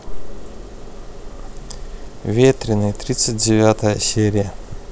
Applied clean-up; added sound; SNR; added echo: none; none; none; none.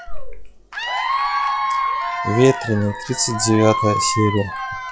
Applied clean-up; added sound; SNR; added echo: classical method log-MMSE.